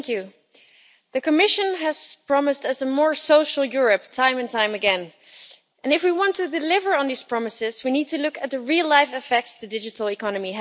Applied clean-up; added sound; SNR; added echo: none; none; none; none.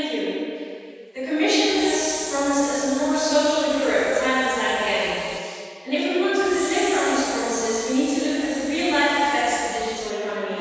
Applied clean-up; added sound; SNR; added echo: none; Train; 15 dB; reverberation time 2.1 s.